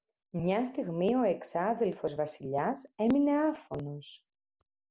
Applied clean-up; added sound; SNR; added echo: none; none; none; none.